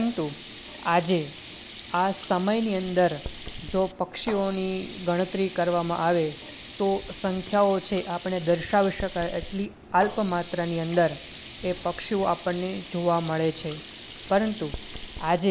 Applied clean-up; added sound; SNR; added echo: none; Sink (filling or washing); 9 dB; none.